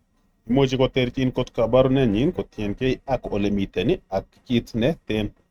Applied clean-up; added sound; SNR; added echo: neural mask model RNNoise.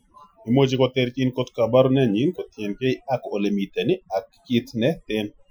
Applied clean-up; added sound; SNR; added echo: classical method Wiener filter.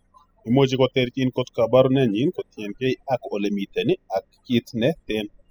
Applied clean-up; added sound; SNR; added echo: classical method spectral subtraction.